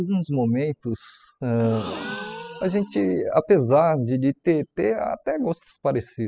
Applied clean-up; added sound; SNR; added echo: classical method spectral subtraction.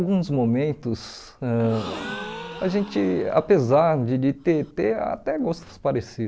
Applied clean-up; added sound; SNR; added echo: none; Gasp; 15 dB; none.